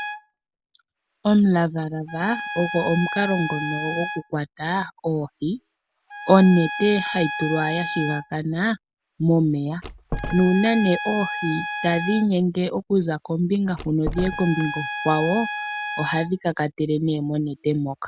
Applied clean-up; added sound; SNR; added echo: none; Door + Trumpet; 9 dB; none.